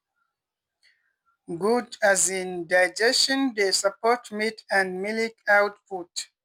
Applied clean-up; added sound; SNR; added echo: none; none; none; none.